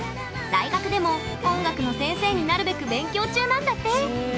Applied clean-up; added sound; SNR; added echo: none; none; none; none.